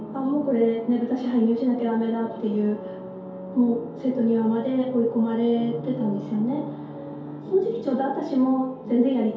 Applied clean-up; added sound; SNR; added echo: none; none; none; reverberation time 2.4 s.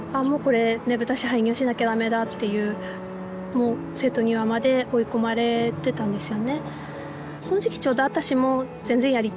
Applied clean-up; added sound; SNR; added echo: none; none; none; none.